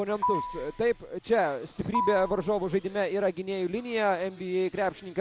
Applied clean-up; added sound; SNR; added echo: none; Marimba, xylophone; 7 dB; none.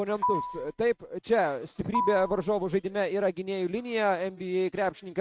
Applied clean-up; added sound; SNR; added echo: neural mask model RNNoise.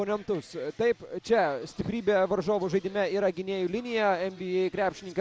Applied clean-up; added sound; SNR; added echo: none; none; none; none.